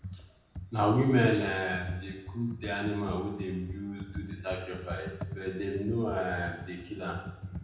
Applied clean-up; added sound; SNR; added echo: none; Computer keyboard; 10 dB; reverberation time 0.8 s.